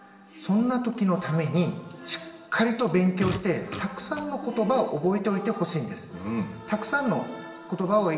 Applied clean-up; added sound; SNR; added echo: none; Fart; 9 dB; reverberation time 1.1 s.